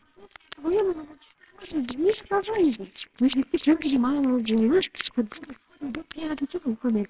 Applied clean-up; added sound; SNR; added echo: neural separator model SepFormer WHAMR!.